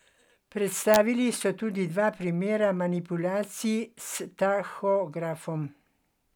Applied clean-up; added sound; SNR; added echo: none; none; none; none.